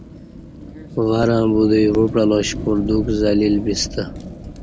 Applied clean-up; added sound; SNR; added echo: none; Fire; 11 dB; none.